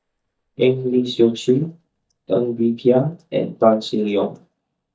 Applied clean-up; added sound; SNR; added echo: neural mask model DeepFilterNet 3.